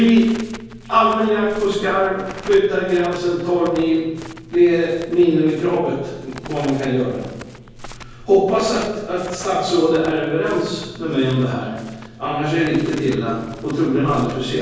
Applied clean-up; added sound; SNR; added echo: none; Crackle; 18 dB; reverberation time 1.3 s.